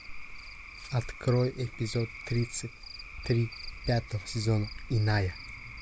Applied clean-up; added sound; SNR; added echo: none; Cricket / Frog; 13 dB; none.